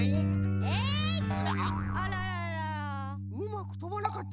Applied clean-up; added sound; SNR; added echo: none; Bass guitar; -5 dB; none.